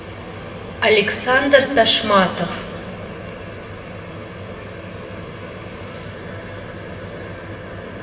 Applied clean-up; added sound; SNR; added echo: none; none; none; reverberation time 2.1 s.